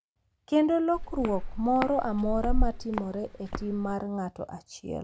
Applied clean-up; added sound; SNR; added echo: none; Walk, footsteps; 1 dB; none.